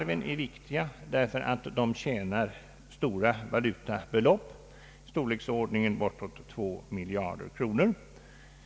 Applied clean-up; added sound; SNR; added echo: none; none; none; none.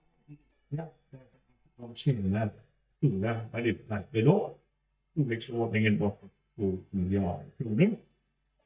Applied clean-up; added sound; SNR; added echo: neural mask model DeepFilterNet 3.